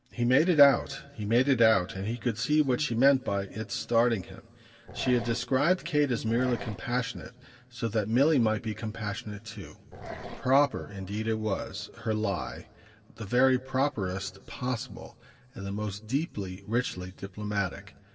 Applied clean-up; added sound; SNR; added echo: none; Growling; 13 dB; reverberation time 1.8 s.